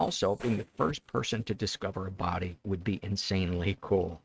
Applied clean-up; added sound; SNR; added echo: neural mask model RNNoise.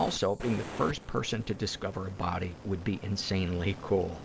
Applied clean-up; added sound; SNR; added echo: none; Fire; 13 dB; none.